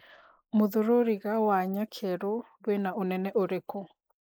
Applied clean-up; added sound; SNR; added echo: neural mask model Resemble Enhance denoiser.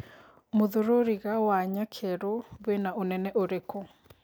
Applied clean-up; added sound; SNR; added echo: none; none; none; none.